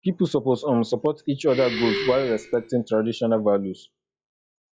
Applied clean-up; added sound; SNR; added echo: classical method log-MMSE.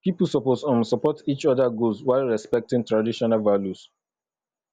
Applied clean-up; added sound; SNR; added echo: none; none; none; none.